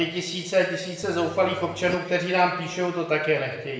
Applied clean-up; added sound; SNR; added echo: none; Engine; 15 dB; reverberation time 1.0 s.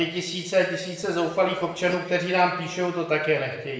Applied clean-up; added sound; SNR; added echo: neural separator model SepFormer DNS4.